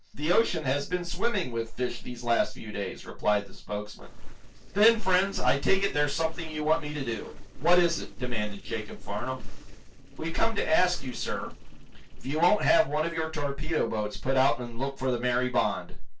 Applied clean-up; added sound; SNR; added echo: neural separator model SepFormer DNS4.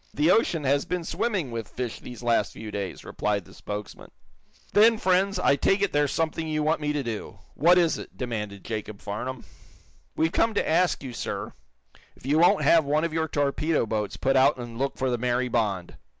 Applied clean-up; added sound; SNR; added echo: none; none; none; none.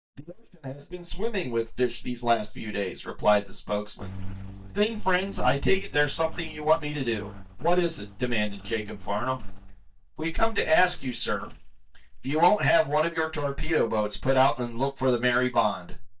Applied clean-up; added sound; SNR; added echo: neural mask model DeepFilterNet 3.